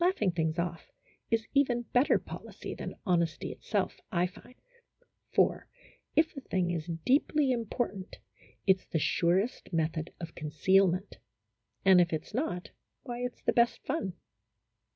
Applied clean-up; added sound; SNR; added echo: none; none; none; none.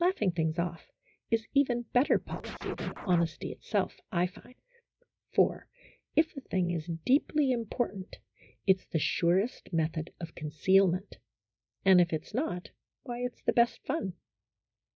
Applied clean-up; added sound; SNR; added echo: neural mask model DeepFilterNet 3.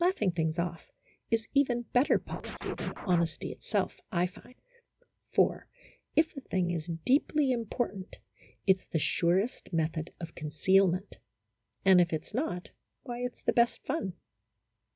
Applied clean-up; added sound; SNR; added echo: none; Scratching (performance technique); 11 dB; none.